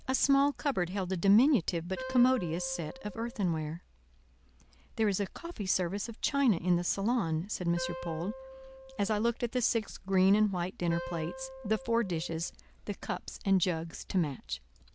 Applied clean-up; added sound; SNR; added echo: none; Wind instrument, woodwind instrument; 14 dB; none.